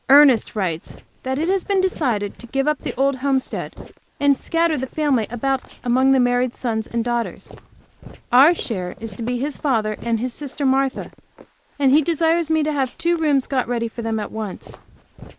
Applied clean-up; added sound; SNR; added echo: neural mask model Resemble Enhance denoiser.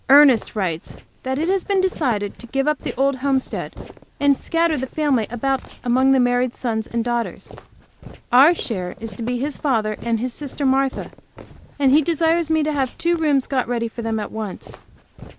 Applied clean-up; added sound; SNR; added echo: none; Walk, footsteps; 19 dB; none.